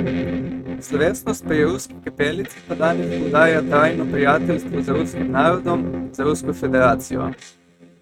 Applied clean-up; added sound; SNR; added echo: neural mask model RNNoise.